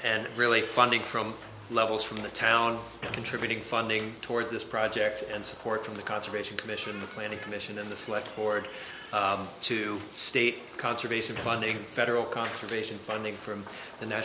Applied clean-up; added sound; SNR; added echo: none; Squeak / Slam; 18 dB; none.